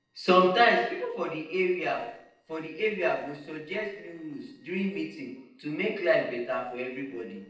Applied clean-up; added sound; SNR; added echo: neural separator model SepFormer DNS4.